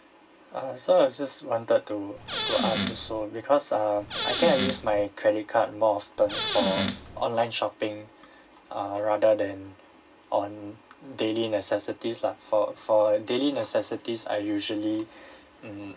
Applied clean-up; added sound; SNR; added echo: none; Squeak / Cupboard open or close; 3 dB; reverberation time 0.1 s.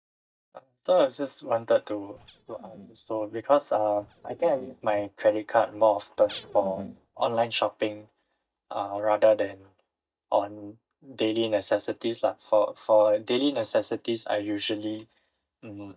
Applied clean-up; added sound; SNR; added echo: neural mask model DeepFilterNet 3.